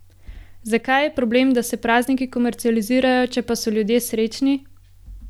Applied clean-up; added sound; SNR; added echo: none; none; none; none.